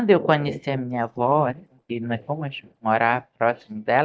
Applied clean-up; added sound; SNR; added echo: neural mask model DeepFilterNet 3.